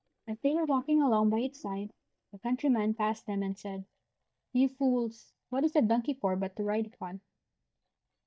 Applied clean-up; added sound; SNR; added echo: neural mask model DeepFilterNet 3.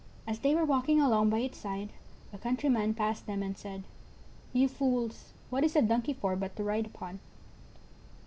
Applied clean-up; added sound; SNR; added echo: none; none; none; none.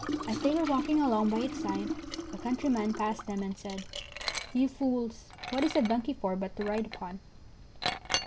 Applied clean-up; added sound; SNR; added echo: none; Liquid; 7 dB; none.